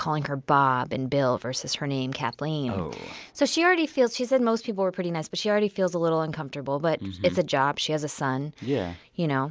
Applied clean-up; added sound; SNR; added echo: none; none; none; none.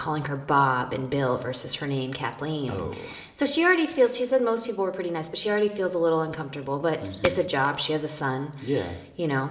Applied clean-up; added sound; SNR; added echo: none; Fireworks; 20 dB; reverberation time 1.2 s.